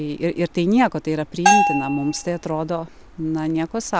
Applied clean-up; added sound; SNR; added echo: none; Bell; -1 dB; none.